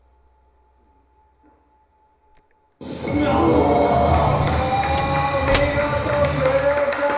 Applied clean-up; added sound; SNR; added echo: none; Slam / Wood; 16 dB; reverberation time 1.0 s.